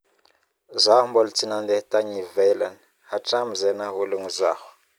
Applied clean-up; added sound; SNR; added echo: none; none; none; none.